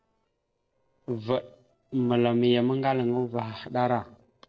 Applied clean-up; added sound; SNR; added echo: neural separator model SepFormer DNS4.